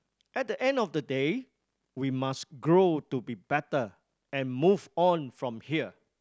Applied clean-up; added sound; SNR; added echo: none; none; none; none.